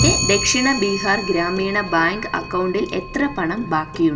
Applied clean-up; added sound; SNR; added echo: none; Clock; 5 dB; reverberation time 0.7 s.